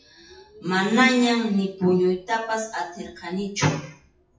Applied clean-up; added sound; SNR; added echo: classical method WPE with log-MMSE.